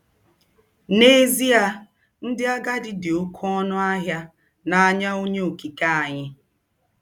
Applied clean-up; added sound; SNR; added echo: none; none; none; none.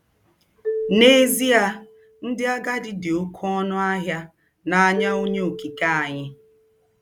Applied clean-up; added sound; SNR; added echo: none; Marimba, xylophone; 11 dB; none.